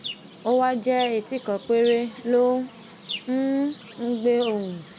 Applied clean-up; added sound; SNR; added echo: none; Chirp, tweet; 16 dB; none.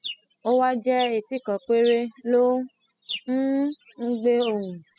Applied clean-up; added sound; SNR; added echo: classical method spectral subtraction.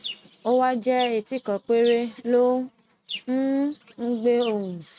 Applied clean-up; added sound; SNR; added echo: neural mask model RNNoise.